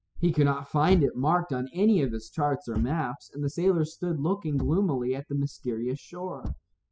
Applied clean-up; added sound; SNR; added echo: classical method spectral subtraction.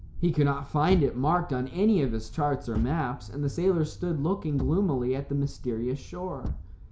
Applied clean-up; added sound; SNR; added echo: none; Thump, thud; 12 dB; none.